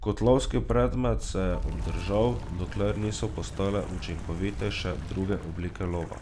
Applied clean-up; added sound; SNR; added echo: none; Wind; 6 dB; none.